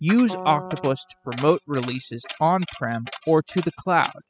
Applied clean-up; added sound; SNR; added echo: classical method spectral subtraction.